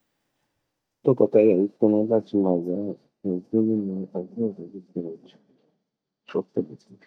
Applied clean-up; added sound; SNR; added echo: neural mask model DeepFilterNet 3.